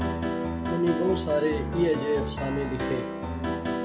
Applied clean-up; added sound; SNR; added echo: none; Piano; 1 dB; none.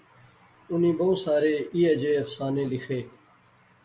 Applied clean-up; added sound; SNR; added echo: none; none; none; none.